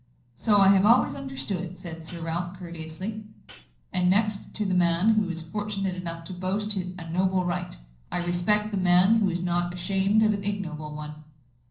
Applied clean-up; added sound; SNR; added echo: none; Hi-hat; 19 dB; reverberation time 0.6 s.